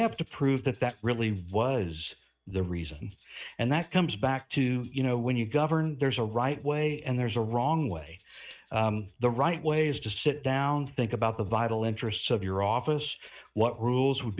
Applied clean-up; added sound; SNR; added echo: neural mask model RNNoise.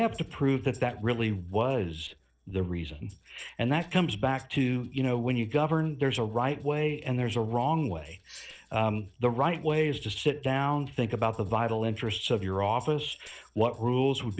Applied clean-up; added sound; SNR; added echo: neural separator model SepFormer DNS4.